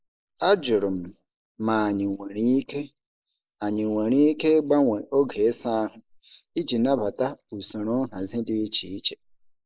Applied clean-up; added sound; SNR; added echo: neural mask model Resemble Enhance denoiser.